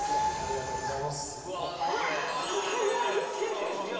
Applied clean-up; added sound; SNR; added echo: none; Zipper (clothing); 15 dB; reverberation time 2.5 s.